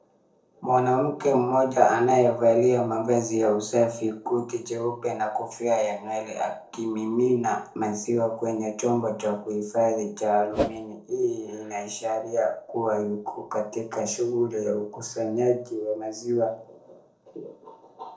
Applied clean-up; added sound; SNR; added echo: neural separator model SepFormer DNS4.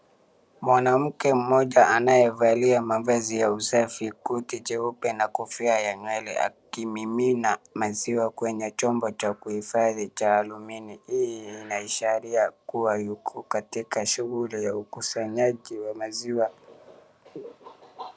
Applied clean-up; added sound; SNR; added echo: none; none; none; none.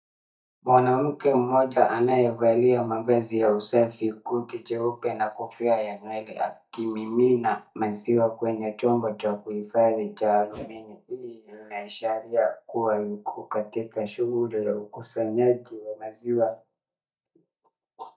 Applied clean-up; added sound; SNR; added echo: neural mask model DeepFilterNet 3.